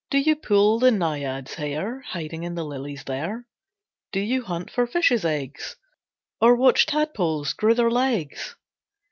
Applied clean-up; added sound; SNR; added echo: none; none; none; none.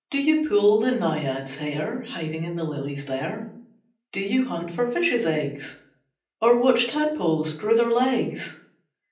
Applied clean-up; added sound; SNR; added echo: none; none; none; reverberation time 0.6 s.